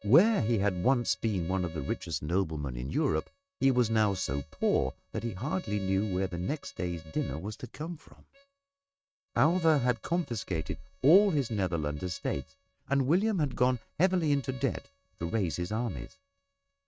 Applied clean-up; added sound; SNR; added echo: neural mask model RNNoise.